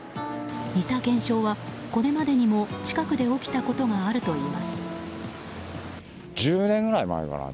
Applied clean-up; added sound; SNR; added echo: none; none; none; none.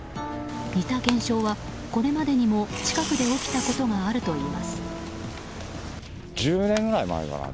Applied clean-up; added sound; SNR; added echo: none; Tearing; 11 dB; none.